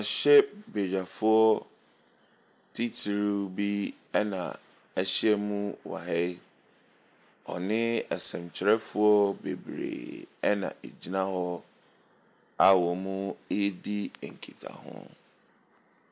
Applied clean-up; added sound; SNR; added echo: none; none; none; none.